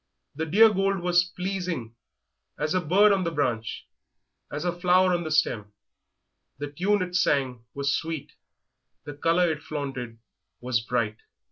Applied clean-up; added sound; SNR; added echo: none; none; none; none.